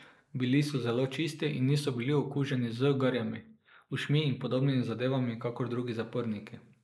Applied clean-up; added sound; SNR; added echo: neural mask model Resemble Enhance denoiser.